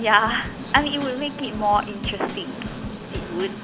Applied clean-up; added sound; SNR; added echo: none; Drum / Drum kit + Train; 8 dB; none.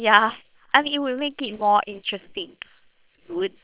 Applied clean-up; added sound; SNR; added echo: neural separator model SepFormer WHAM!.